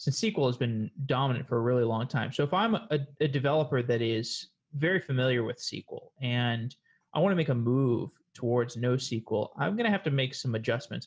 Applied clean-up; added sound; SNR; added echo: none; none; none; none.